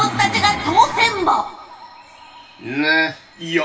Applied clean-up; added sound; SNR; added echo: none; none; none; reverberation time 0.2 s.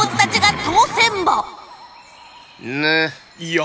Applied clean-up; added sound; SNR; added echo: none; none; none; none.